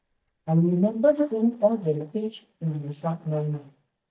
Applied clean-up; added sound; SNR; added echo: neural mask model DeepFilterNet 3.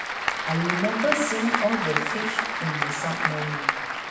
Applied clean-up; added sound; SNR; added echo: none; Applause / Crowd; -1 dB; reverberation time 1.0 s.